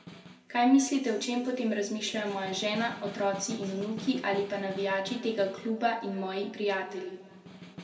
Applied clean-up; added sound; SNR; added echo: none; Snare drum; 17 dB; reverberation time 1.5 s.